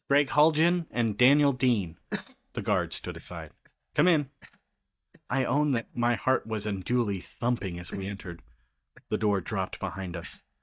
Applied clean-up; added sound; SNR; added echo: neural mask model DeepFilterNet 3.